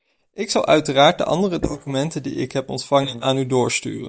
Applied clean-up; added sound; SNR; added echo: neural mask model DeepFilterNet 3.